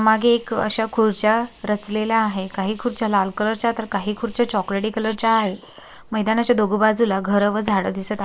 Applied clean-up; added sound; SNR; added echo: neural mask model Resemble Enhance denoiser.